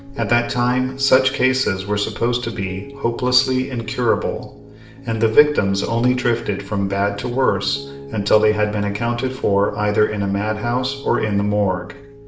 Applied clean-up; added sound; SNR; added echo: none; Piano; 17 dB; reverberation time 0.6 s.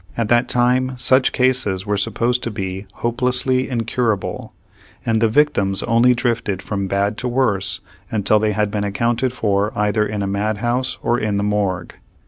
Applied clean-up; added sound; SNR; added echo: none; none; none; none.